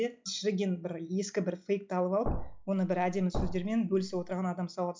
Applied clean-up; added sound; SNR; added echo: classical method log-MMSE.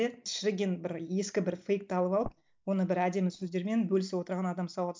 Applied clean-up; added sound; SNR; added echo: neural mask model DeepFilterNet 3.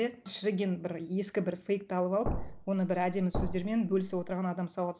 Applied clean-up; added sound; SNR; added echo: none; Thump, thud; 4 dB; none.